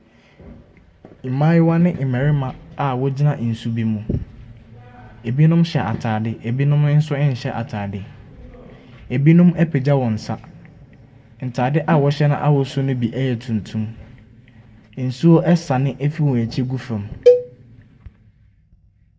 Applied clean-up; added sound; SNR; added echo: none; Cowbell; 0 dB; reverberation time 1.8 s.